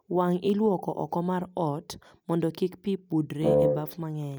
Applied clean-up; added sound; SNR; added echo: none; Wind instrument, woodwind instrument; -4 dB; none.